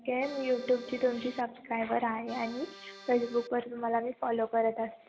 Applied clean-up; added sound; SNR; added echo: none; Accordion; 17 dB; none.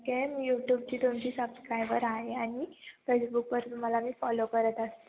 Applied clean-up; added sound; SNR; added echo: none; none; none; none.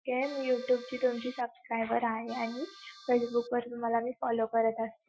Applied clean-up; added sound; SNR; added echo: classical method Wiener filter.